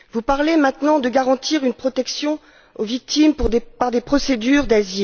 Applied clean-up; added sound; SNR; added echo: none; none; none; none.